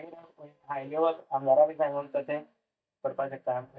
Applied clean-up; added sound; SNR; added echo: neural mask model DeepFilterNet 3.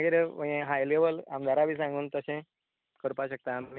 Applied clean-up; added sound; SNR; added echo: none; none; none; none.